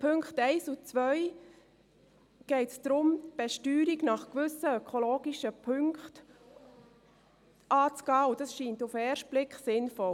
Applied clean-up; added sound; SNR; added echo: none; none; none; none.